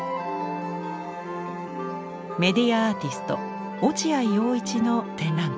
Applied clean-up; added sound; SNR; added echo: none; Wind instrument, woodwind instrument; 13 dB; none.